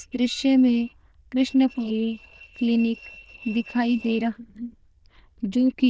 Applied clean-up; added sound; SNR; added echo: neural diffusion model UNIVERSE++.